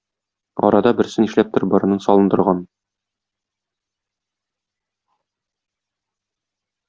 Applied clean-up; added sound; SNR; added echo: none; none; none; none.